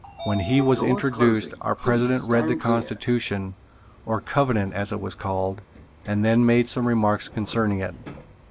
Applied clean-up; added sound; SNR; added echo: none; Sliding door / Train; 11 dB; none.